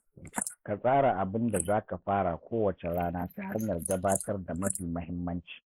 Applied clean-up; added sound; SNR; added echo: neural mask model Resemble Enhance denoiser.